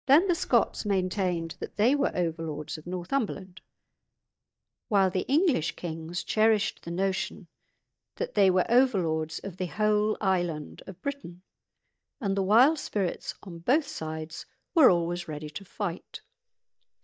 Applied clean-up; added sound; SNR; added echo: neural mask model DeepFilterNet 3.